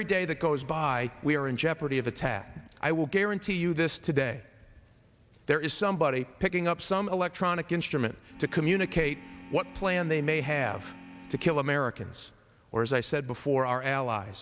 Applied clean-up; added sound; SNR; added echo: none; Organ; 18 dB; none.